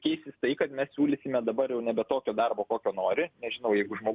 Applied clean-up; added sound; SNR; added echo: none; none; none; none.